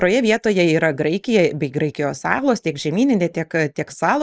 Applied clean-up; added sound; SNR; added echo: neural mask model Resemble Enhance denoiser.